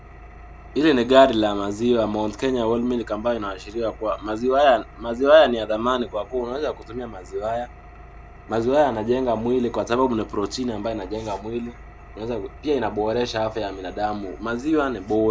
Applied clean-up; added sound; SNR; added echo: none; Engine; 19 dB; none.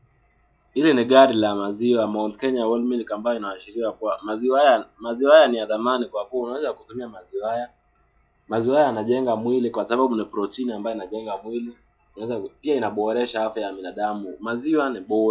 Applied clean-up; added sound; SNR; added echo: classical method log-MMSE.